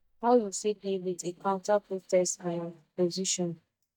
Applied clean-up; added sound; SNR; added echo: neural mask model DeepFilterNet 3.